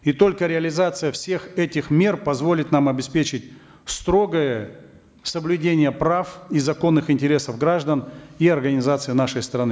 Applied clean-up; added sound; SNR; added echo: none; none; none; none.